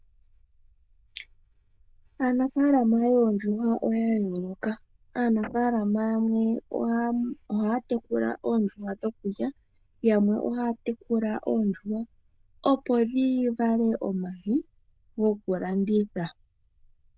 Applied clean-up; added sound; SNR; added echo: neural diffusion model UNIVERSE++.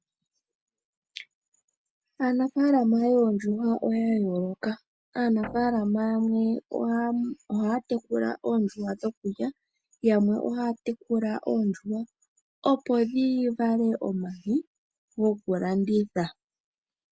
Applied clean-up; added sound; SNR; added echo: none; Guitar; 17 dB; none.